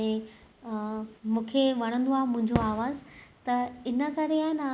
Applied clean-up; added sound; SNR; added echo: none; Fireworks; 13 dB; none.